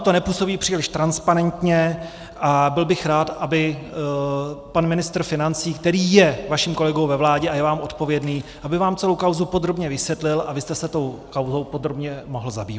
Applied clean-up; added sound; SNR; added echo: none; none; none; none.